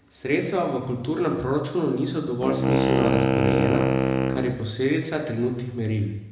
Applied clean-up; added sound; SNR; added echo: none; Wind instrument, woodwind instrument; -2 dB; reverberation time 0.9 s.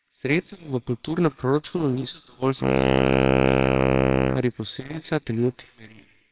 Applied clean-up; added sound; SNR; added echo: neural separator model SepFormer WHAMR!.